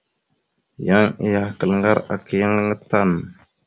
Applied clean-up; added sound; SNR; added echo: none; none; none; none.